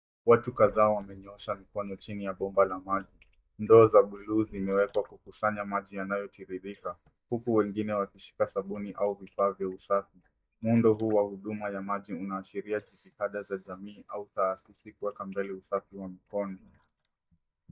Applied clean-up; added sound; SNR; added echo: neural mask model DeepFilterNet 3.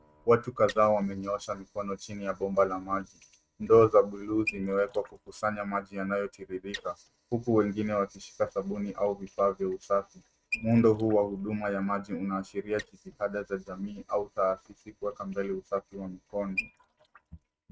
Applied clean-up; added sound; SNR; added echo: neural mask model RNNoise.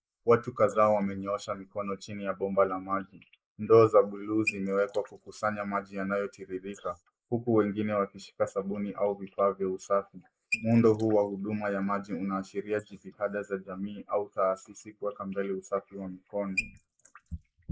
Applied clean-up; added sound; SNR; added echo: neural mask model Resemble Enhance denoiser.